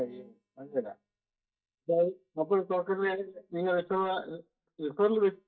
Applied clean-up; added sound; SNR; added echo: neural mask model DeepFilterNet 3.